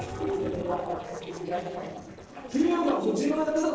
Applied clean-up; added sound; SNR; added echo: neural separator model SepFormer DNS4.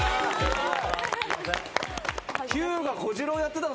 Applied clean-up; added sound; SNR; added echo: none; none; none; none.